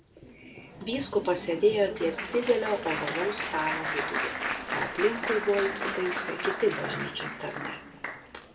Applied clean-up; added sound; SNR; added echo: none; Applause; 5 dB; reverberation time 1.5 s.